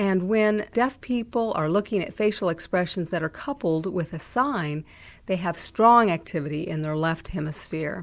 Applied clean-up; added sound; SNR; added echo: none; none; none; none.